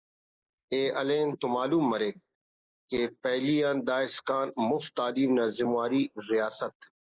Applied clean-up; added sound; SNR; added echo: neural mask model Resemble Enhance denoiser.